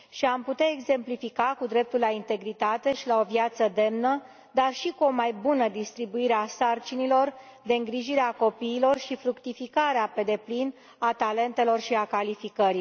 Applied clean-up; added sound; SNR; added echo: none; none; none; none.